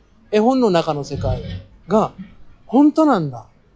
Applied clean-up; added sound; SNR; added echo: classical method log-MMSE.